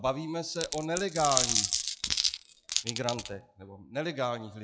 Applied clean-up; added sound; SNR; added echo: classical method log-MMSE.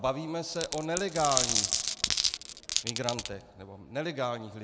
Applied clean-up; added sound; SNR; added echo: none; Glass; -2 dB; none.